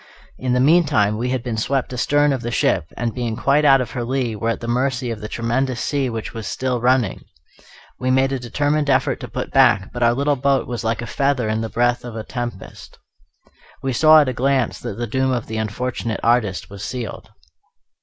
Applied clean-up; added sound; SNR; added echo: none; none; none; none.